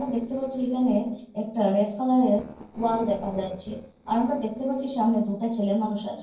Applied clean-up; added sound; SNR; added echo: neural separator model SepFormer DNS4.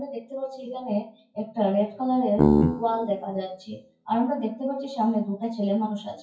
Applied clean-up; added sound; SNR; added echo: classical method WPE with log-MMSE.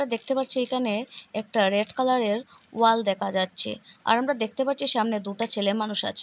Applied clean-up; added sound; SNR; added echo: none; none; none; none.